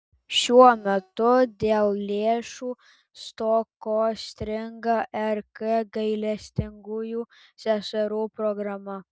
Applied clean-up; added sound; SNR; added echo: none; none; none; none.